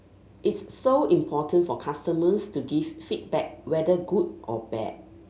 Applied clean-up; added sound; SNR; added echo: none; none; none; none.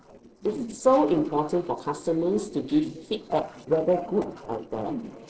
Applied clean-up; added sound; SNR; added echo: neural separator model SepFormer DNS4.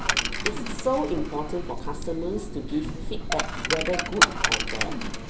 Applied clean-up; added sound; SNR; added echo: none; Coin (dropping); -3 dB; reverberation time 0.6 s.